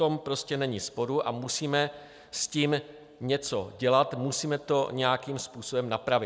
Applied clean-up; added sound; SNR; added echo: none; none; none; none.